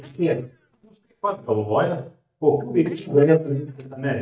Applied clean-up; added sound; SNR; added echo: neural mask model DeepFilterNet 3.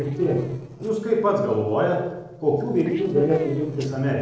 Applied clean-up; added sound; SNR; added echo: neural separator model SepFormer DNS4.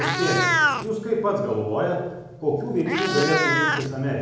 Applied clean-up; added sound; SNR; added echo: none; Meow; 2 dB; reverberation time 0.9 s.